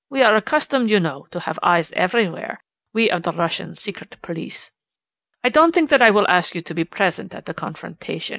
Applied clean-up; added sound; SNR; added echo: none; none; none; none.